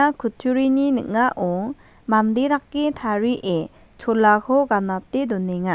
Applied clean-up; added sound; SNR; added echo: none; none; none; none.